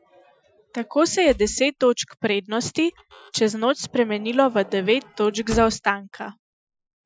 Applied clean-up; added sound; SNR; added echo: classical method Wiener filter.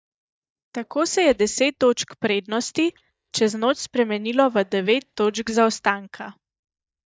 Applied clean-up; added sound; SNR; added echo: neural mask model DeepFilterNet 3.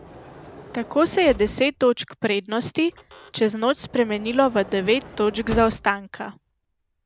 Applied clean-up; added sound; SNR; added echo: none; Sliding door / Motor vehicle (road); 18 dB; none.